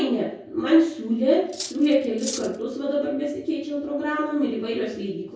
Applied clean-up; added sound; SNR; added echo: none; Cutlery, silverware; 13 dB; reverberation time 0.6 s.